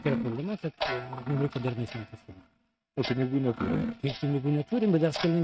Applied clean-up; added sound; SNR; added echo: neural mask model RNNoise.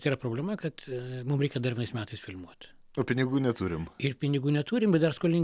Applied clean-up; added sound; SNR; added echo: none; none; none; none.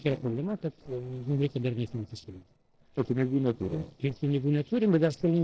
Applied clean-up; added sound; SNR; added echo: neural separator model SepFormer DNS4.